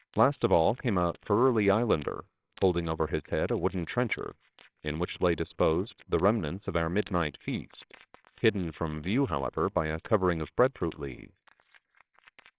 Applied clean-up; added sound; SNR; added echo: neural separator model SepFormer WHAMR!.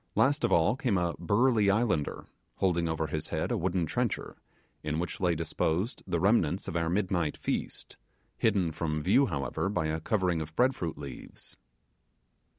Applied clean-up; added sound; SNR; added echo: none; none; none; none.